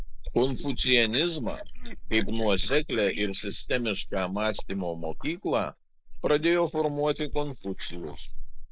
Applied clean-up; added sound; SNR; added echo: neural mask model Resemble Enhance denoiser.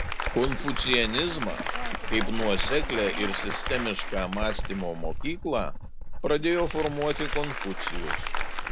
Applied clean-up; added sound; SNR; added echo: none; Writing + Applause; 0 dB; none.